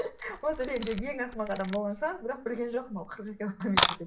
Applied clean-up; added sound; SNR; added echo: none; Camera; 0 dB; reverberation time 0.8 s.